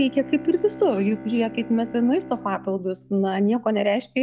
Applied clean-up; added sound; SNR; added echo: none; Bowed string instrument; 16 dB; none.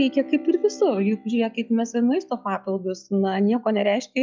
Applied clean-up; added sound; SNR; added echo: classical method log-MMSE.